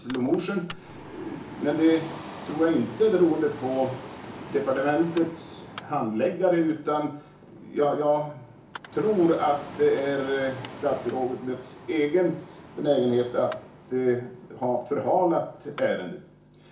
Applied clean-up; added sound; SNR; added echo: none; Mechanical fan; 16 dB; reverberation time 0.7 s.